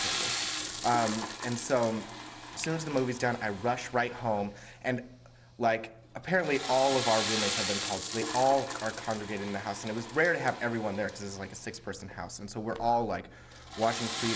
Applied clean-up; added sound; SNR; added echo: none; Toilet flush / Water; 7 dB; none.